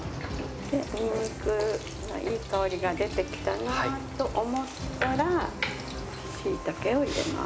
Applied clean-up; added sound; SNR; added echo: none; Drum; 13 dB; none.